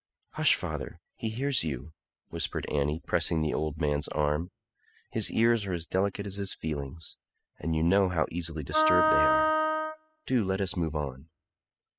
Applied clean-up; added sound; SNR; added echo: classical method spectral subtraction.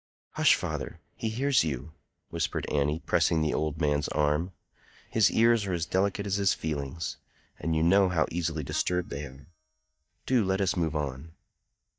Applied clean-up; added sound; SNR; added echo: neural mask model DeepFilterNet 3.